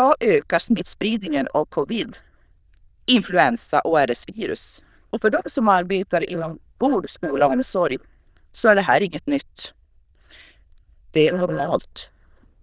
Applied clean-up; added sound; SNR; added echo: neural diffusion model UNIVERSE++.